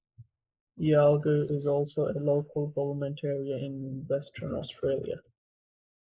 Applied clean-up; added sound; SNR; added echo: neural mask model Resemble Enhance denoiser.